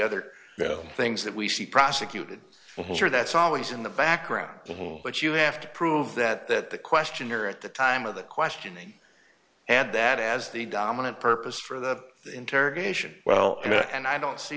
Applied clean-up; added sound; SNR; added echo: none; none; none; none.